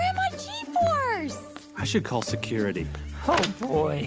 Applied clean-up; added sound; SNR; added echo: none; none; none; none.